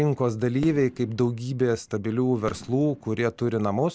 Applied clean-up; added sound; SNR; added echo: none; Fireworks; 20 dB; none.